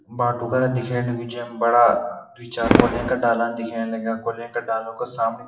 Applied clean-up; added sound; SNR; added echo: classical method WPE with log-MMSE.